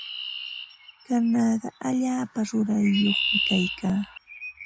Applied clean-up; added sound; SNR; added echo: none; Chirp, tweet; 7 dB; none.